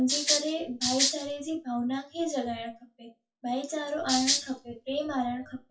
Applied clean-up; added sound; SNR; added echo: classical method WPE with log-MMSE.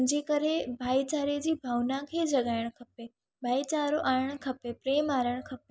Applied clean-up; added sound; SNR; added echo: none; none; none; none.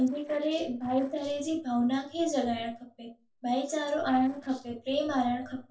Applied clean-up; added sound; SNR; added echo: neural separator model SepFormer DNS4.